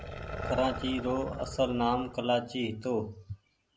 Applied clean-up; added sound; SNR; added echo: none; Growling; 10 dB; none.